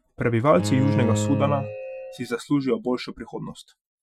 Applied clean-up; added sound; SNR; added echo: classical method Wiener filter.